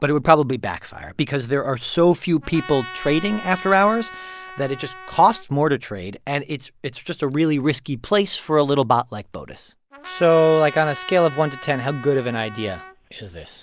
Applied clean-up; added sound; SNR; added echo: none; Trumpet; 16 dB; none.